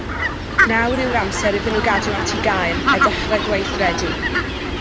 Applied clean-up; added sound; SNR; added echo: none; Fowl; -1 dB; none.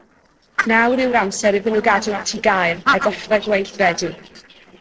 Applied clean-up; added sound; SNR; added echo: neural separator model SepFormer DNS4.